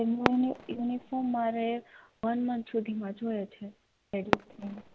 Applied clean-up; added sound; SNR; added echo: none; Fireworks; 6 dB; none.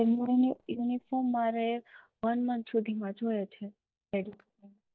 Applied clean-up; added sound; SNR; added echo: neural mask model DeepFilterNet 3.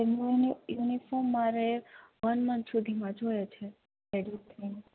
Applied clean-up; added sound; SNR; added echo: none; none; none; none.